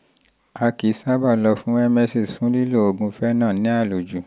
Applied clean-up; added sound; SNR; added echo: none; none; none; none.